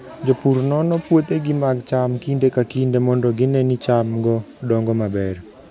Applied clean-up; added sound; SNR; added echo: none; none; none; none.